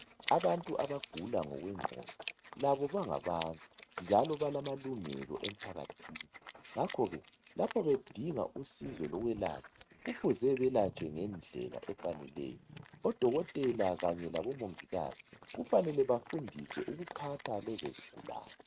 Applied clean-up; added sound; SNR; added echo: neural mask model RNNoise.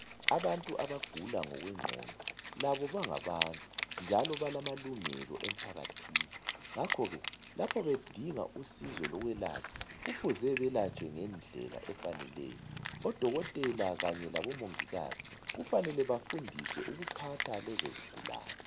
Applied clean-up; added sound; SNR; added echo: none; Wind instrument, woodwind instrument; 1 dB; none.